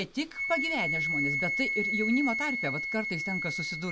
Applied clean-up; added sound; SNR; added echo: none; Wind instrument, woodwind instrument; -1 dB; none.